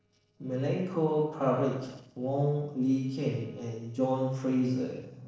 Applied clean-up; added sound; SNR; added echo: neural separator model SepFormer DNS4.